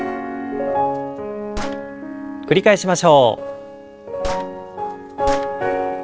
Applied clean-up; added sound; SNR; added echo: neural separator model SepFormer DNS4.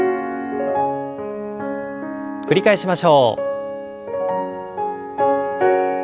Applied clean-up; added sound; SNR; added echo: none; none; none; none.